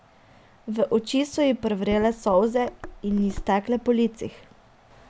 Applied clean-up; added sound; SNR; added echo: none; none; none; none.